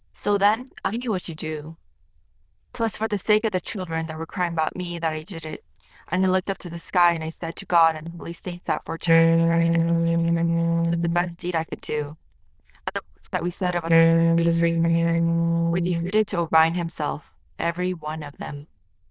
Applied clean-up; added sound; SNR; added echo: neural diffusion model UNIVERSE++.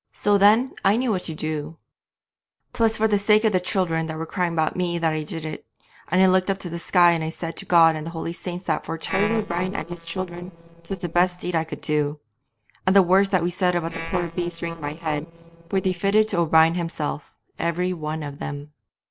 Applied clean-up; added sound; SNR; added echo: neural separator model SepFormer DNS4.